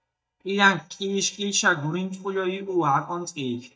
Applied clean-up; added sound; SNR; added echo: neural mask model DeepFilterNet 3.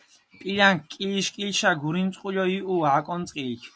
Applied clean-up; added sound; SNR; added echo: none; none; none; none.